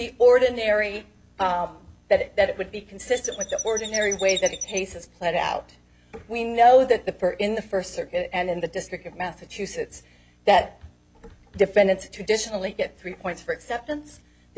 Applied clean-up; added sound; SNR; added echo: none; Chirp, tweet; 9 dB; none.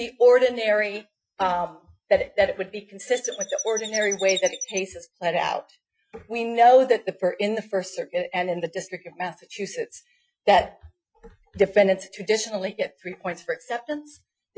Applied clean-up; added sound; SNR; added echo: classical method Wiener filter.